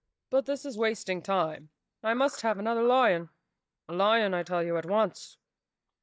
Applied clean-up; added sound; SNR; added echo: neural mask model DeepFilterNet 3.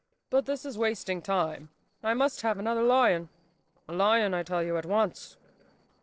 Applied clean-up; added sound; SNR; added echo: neural separator model SepFormer DNS4.